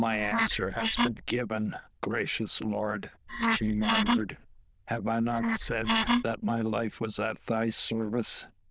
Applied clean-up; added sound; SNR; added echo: neural diffusion model UNIVERSE++.